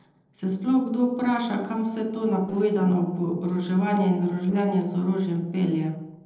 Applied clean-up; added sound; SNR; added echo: neural separator model SepFormer DNS4.